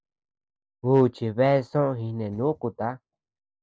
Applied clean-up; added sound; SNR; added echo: neural separator model SepFormer DNS4.